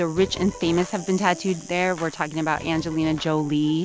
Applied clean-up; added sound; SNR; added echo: none; none; none; none.